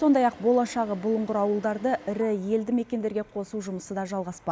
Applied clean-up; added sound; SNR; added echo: none; none; none; none.